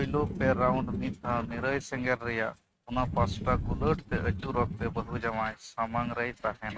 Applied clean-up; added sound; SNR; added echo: neural mask model RNNoise.